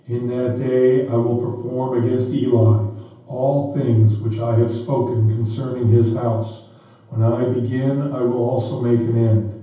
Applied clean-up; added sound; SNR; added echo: none; none; none; reverberation time 0.9 s.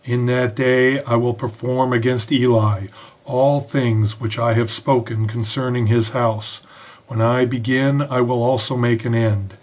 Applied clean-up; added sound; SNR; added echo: none; none; none; none.